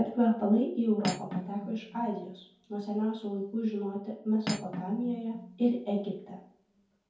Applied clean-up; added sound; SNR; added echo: none; Cutlery, silverware; 11 dB; reverberation time 0.6 s.